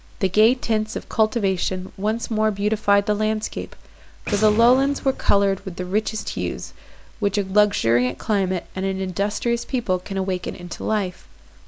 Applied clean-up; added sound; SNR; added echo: none; Boom; 16 dB; none.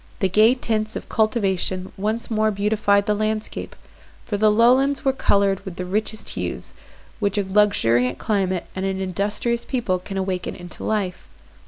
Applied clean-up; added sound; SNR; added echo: none; none; none; none.